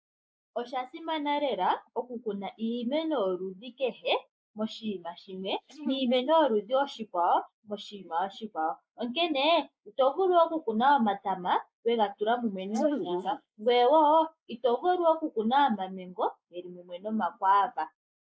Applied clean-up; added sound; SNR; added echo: neural mask model Resemble Enhance denoiser.